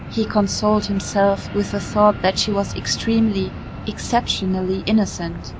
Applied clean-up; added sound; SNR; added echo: none; Fixed-wing aircraft, airplane; 10 dB; none.